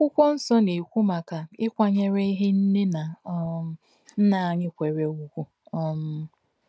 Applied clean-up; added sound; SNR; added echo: none; none; none; none.